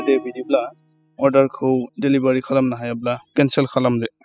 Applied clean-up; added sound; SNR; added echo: classical method spectral subtraction.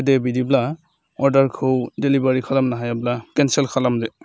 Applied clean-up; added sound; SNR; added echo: none; none; none; none.